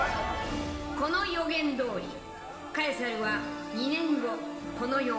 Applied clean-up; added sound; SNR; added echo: none; none; none; reverberation time 0.9 s.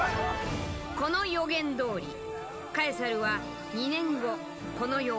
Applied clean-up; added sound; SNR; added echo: none; none; none; none.